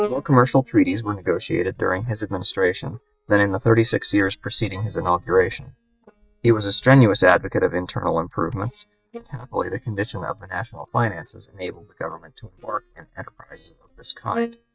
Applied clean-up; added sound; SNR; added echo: neural mask model DeepFilterNet 3.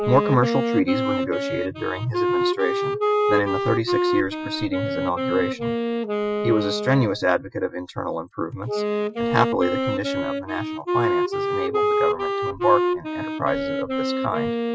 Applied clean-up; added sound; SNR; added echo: classical method Wiener filter.